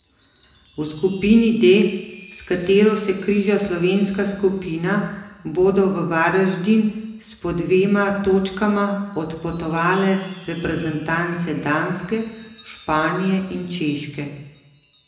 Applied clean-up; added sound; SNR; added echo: none; Chime; 18 dB; reverberation time 0.8 s.